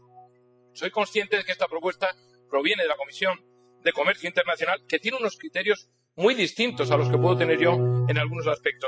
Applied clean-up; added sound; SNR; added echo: classical method spectral subtraction.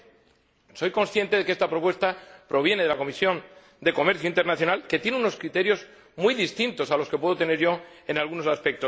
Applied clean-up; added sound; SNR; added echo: none; none; none; none.